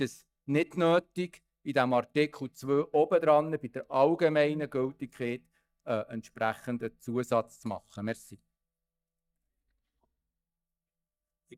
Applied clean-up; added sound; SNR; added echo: neural mask model DeepFilterNet 3.